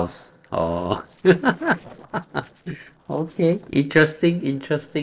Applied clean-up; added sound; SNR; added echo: neural separator model SepFormer DNS4.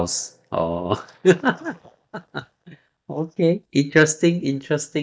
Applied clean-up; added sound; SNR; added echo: neural mask model DeepFilterNet 3.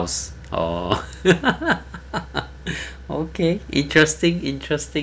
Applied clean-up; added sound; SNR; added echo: none; none; none; none.